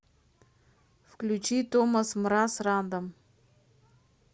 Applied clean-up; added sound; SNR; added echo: none; none; none; none.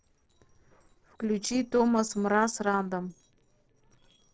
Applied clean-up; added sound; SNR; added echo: neural separator model SepFormer DNS4.